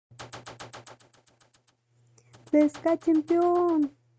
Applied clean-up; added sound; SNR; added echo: neural mask model RNNoise.